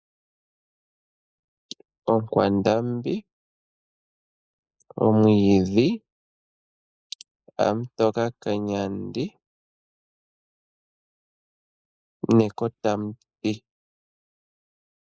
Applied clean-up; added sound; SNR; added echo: neural mask model Resemble Enhance denoiser.